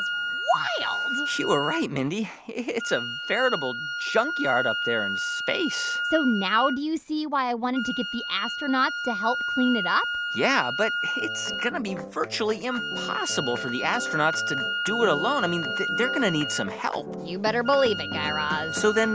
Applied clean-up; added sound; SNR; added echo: none; Wind instrument, woodwind instrument; 4 dB; none.